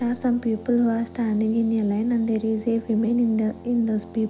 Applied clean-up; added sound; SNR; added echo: none; Brass instrument; 19 dB; none.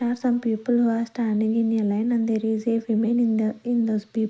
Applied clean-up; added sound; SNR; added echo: neural mask model Resemble Enhance denoiser.